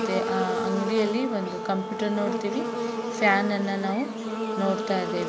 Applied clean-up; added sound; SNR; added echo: none; Buzz + Wind instrument, woodwind instrument; 2 dB; none.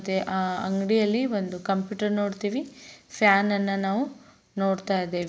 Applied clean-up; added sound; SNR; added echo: none; none; none; none.